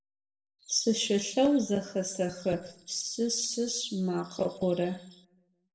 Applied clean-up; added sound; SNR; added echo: neural separator model SepFormer DNS4.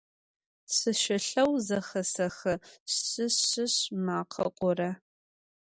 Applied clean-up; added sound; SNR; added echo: none; none; none; none.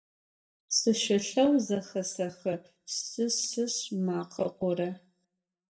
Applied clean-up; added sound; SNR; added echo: neural mask model DeepFilterNet 3.